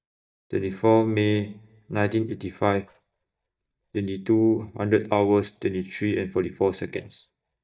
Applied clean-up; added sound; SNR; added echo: neural mask model DeepFilterNet 3.